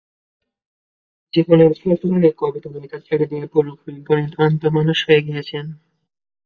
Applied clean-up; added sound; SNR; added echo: neural mask model DeepFilterNet 3.